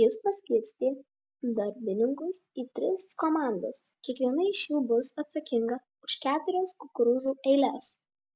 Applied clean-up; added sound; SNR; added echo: none; none; none; none.